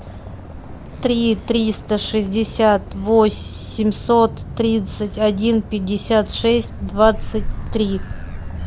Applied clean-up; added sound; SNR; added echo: none; Motor vehicle (road); 10 dB; none.